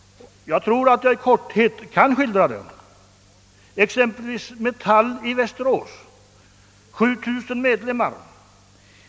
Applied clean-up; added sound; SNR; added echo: none; none; none; none.